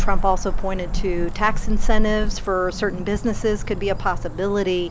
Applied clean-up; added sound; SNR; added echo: none; Cricket / Motor vehicle (road); -3 dB; none.